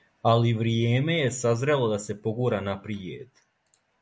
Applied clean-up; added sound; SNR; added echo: none; none; none; none.